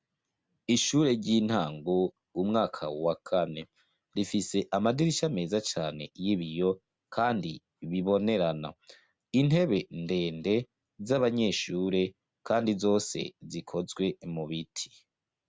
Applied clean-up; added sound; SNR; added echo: none; none; none; none.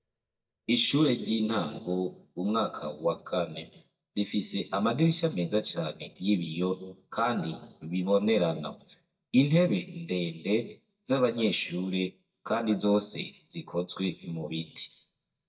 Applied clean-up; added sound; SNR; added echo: neural mask model DeepFilterNet 3.